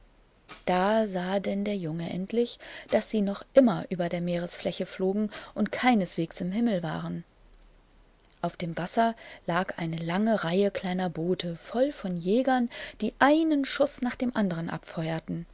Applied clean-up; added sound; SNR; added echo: none; Tambourine; 14 dB; none.